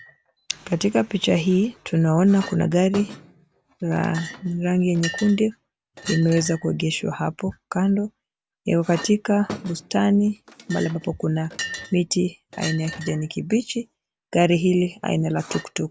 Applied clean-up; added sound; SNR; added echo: none; Chink, clink; 16 dB; none.